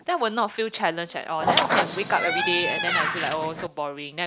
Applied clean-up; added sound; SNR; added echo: none; Squeak; -2 dB; none.